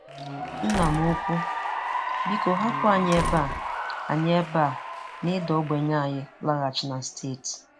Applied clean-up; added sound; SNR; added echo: none; Slam + Applause / Cheering; 4 dB; none.